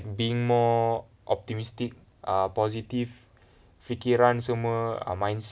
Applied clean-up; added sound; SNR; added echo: none; none; none; none.